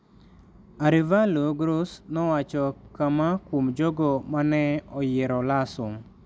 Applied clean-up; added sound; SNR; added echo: none; none; none; none.